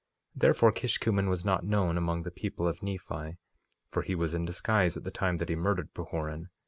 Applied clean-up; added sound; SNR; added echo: none; none; none; none.